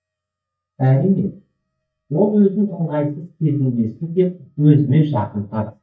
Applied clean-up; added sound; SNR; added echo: neural mask model DeepFilterNet 3.